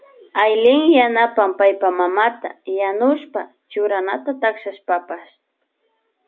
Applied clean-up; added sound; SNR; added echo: none; none; none; none.